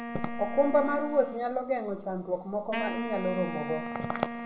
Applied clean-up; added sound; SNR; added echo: none; Wind instrument, woodwind instrument; 8 dB; reverberation time 2.0 s.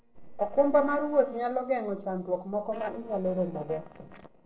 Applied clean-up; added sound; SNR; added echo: neural separator model SepFormer DNS4.